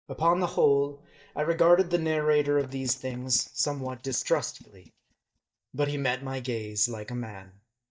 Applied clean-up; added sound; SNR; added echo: neural mask model DeepFilterNet 3.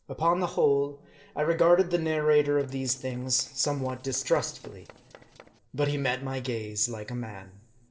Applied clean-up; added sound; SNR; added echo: neural separator model SepFormer DNS4.